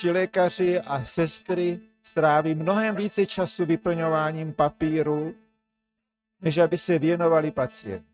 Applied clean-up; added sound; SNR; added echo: neural mask model RNNoise.